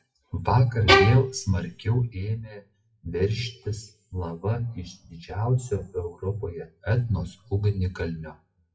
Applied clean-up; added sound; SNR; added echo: classical method WPE with log-MMSE.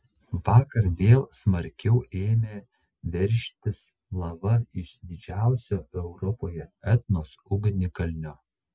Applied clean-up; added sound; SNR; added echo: none; none; none; none.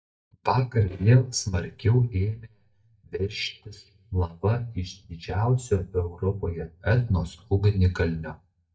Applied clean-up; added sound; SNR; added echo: neural mask model DeepFilterNet 3.